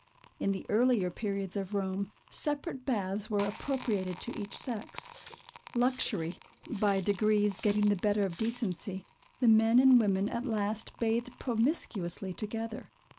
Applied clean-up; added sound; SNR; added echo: none; Water tap, faucet + Crackle; 20 dB; none.